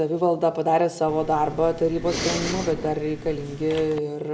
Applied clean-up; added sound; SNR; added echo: none; Respiratory sounds; 9 dB; none.